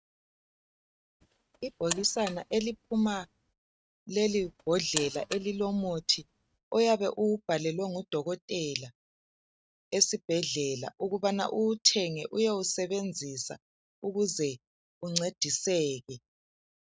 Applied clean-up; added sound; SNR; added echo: neural mask model RNNoise.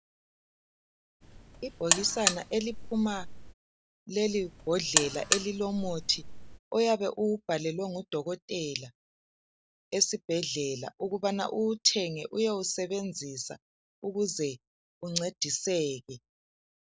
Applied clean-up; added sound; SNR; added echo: none; Alarm; 1 dB; none.